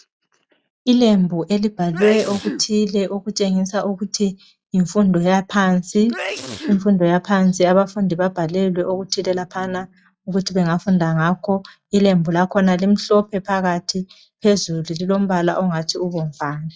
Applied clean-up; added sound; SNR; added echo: classical method log-MMSE.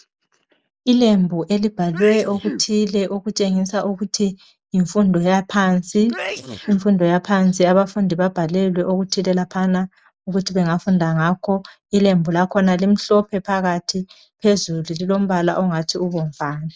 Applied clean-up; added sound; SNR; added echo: neural mask model Resemble Enhance denoiser.